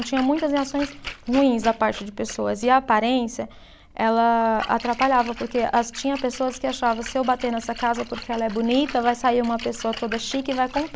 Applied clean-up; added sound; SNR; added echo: none; Splash, splatter; 15 dB; none.